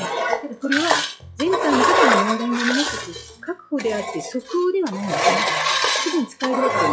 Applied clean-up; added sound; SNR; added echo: classical method log-MMSE.